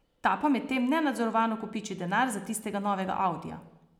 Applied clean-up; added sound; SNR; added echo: none; none; none; none.